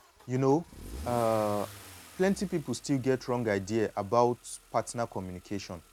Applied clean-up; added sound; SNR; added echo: none; Engine starting / Accelerating, revving, vroom / Car; 18 dB; none.